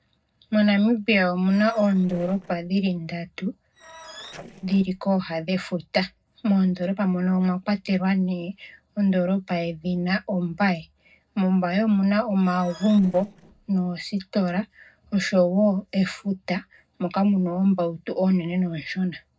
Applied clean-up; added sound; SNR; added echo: neural separator model SepFormer DNS4.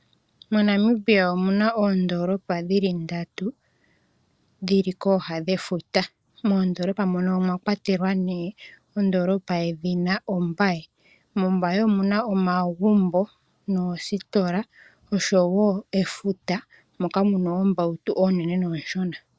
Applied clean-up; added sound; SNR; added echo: none; none; none; none.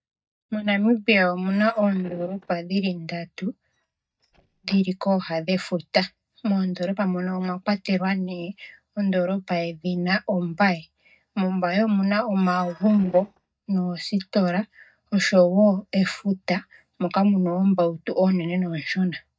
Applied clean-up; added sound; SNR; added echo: neural mask model DeepFilterNet 3.